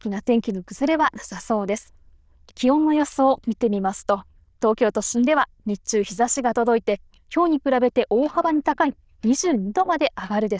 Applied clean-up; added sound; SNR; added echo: neural diffusion model UNIVERSE++.